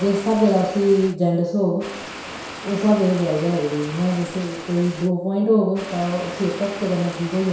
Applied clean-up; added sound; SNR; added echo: none; Water; 14 dB; reverberation time 0.7 s.